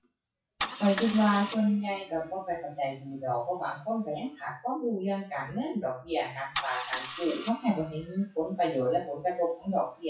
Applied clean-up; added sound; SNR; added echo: classical method WPE with log-MMSE.